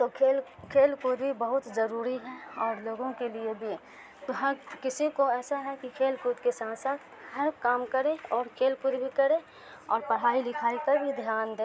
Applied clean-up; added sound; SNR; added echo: none; none; none; none.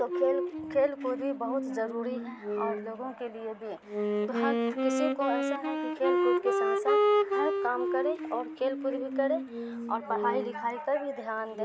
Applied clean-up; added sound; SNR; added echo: none; Wind instrument, woodwind instrument; -2 dB; none.